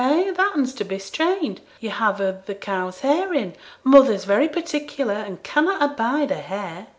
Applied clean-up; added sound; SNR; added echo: none; none; none; none.